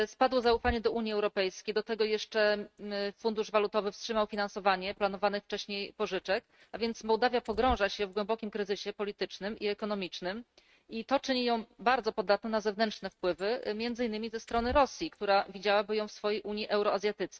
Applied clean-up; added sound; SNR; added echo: neural mask model RNNoise.